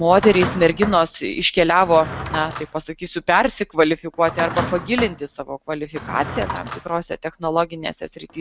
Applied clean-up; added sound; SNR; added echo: none; Drawer open or close; 11 dB; none.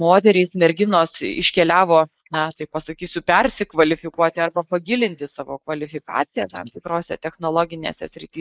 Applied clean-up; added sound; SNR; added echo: neural mask model Resemble Enhance denoiser.